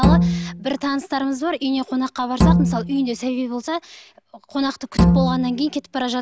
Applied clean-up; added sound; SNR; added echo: none; Bowed string instrument; -4 dB; none.